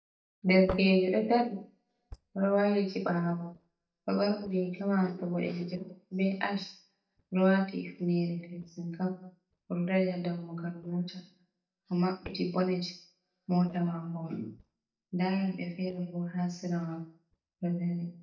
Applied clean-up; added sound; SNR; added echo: neural mask model DeepFilterNet 3.